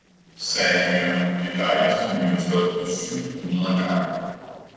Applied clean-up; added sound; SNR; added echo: neural separator model SepFormer DNS4.